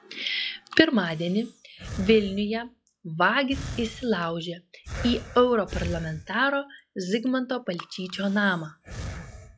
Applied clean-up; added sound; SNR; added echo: classical method log-MMSE.